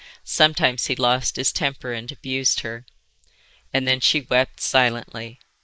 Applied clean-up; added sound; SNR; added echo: neural mask model Resemble Enhance denoiser.